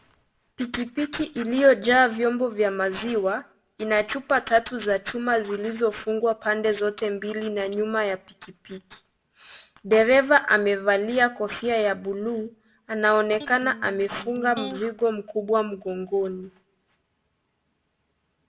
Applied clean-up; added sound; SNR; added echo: none; Electric guitar; 14 dB; reverberation time 0.2 s.